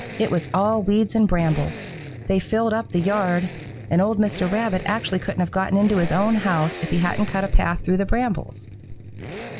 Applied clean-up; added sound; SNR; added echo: none; Accelerating, revving, vroom; 13 dB; none.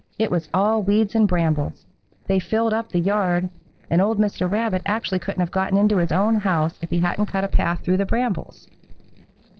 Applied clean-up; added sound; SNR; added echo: neural separator model SepFormer DNS4.